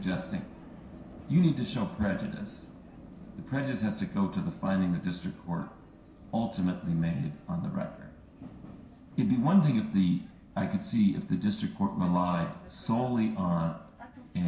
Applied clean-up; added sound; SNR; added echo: none; Vehicle; 18 dB; reverberation time 0.7 s.